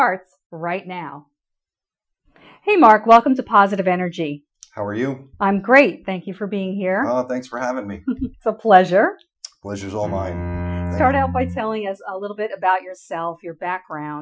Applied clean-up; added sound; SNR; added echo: classical method Wiener filter.